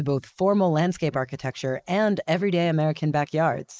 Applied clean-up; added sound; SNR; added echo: neural mask model Resemble Enhance denoiser.